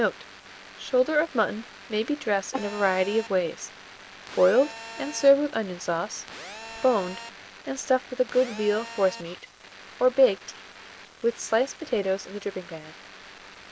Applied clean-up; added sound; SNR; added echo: none; Telephone; 16 dB; none.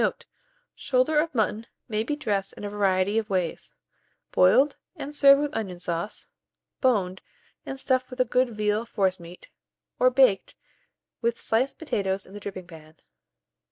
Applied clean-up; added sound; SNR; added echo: none; none; none; none.